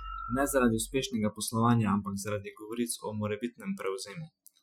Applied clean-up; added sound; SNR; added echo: classical method Wiener filter.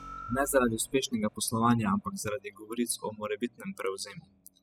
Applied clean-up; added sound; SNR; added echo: classical method spectral subtraction.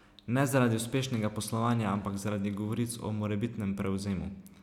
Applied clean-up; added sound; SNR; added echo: none; none; none; none.